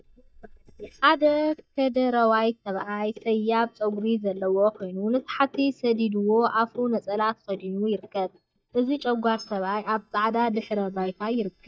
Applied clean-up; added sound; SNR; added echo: neural mask model DeepFilterNet 3.